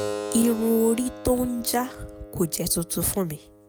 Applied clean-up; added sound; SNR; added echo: none; Keyboard (musical); 11 dB; none.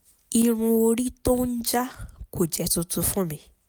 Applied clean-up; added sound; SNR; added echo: none; none; none; none.